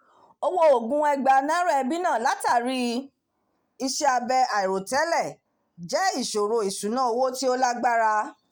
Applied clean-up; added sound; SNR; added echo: none; none; none; none.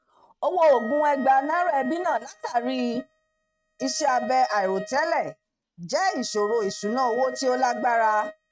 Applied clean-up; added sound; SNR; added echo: neural mask model RNNoise.